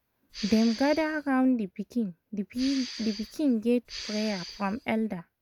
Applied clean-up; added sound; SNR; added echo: none; Respiratory sounds; 14 dB; none.